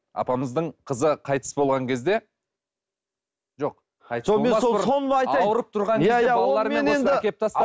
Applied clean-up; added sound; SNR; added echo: none; none; none; none.